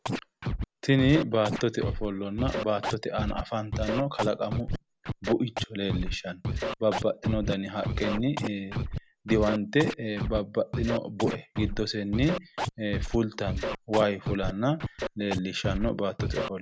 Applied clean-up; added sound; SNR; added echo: none; Scratching (performance technique); 4 dB; none.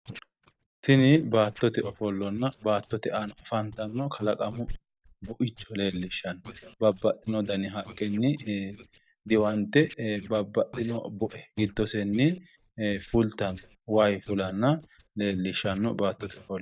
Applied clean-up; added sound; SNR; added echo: neural mask model DeepFilterNet 3.